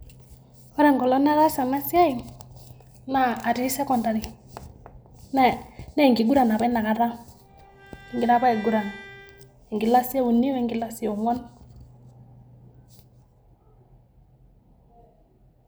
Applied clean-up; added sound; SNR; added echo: none; Bowed string instrument; 20 dB; none.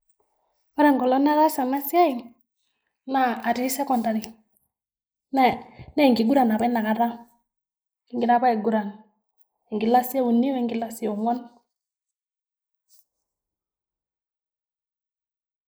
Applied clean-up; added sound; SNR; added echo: neural mask model Resemble Enhance denoiser.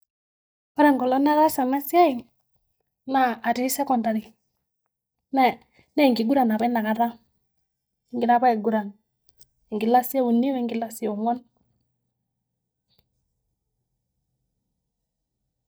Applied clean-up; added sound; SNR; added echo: neural mask model DeepFilterNet 3.